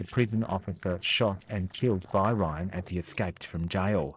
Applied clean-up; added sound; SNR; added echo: neural separator model SepFormer DNS4.